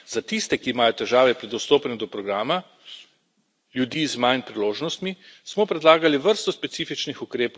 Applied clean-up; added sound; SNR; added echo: none; none; none; none.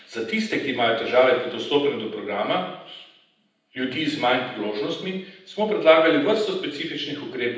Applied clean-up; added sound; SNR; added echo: none; none; none; reverberation time 0.9 s.